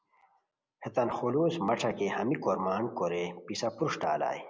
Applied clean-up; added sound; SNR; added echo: none; none; none; none.